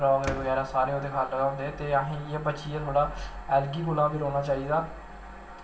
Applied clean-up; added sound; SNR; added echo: none; Slam; 15 dB; reverberation time 0.3 s.